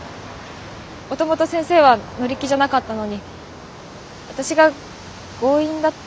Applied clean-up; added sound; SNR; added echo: none; none; none; none.